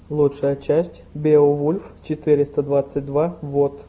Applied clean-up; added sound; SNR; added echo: none; none; none; none.